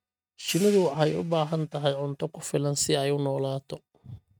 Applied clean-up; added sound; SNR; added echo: neural mask model RNNoise.